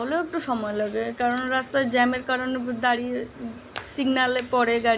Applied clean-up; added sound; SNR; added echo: none; none; none; none.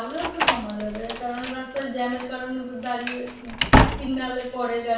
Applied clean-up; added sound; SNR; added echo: none; Slam; -3 dB; reverberation time 0.7 s.